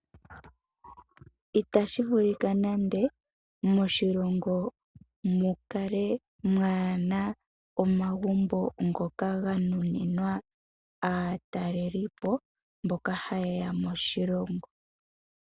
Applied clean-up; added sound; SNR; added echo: none; none; none; none.